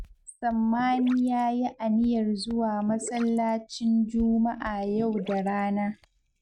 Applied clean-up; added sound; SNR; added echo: neural mask model RNNoise.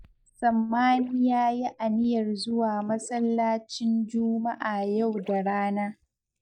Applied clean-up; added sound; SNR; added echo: neural mask model DeepFilterNet 3.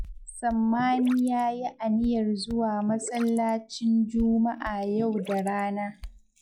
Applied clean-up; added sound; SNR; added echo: classical method log-MMSE.